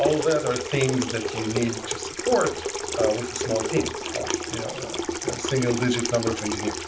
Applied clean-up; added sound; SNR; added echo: none; Sink (filling or washing) / Water tap, faucet; 3 dB; none.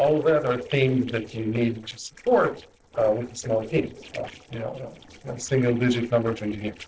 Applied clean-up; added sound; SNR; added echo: neural separator model SepFormer DNS4.